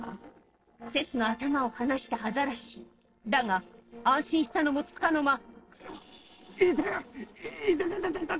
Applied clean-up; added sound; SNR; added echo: neural separator model SepFormer DNS4.